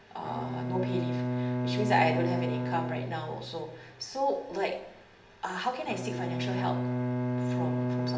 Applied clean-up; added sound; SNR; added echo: none; Bowed string instrument; -1 dB; reverberation time 0.8 s.